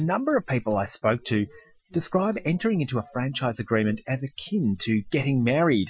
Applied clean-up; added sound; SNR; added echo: classical method Wiener filter.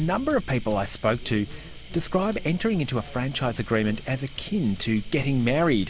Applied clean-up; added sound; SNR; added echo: none; Cricket; 13 dB; none.